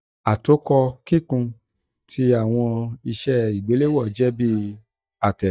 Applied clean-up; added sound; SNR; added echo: neural mask model DeepFilterNet 3.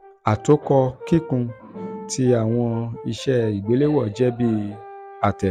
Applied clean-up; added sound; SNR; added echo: none; Brass instrument; 18 dB; none.